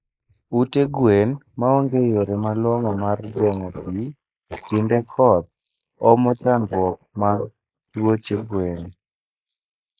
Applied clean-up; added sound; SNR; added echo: neural mask model Resemble Enhance denoiser.